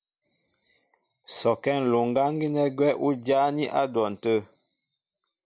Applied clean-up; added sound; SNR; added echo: none; none; none; none.